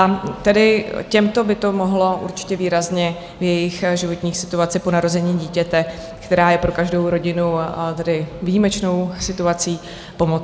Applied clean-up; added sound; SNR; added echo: none; none; none; none.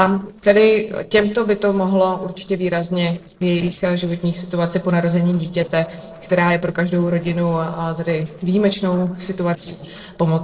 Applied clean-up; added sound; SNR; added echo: neural separator model SepFormer DNS4.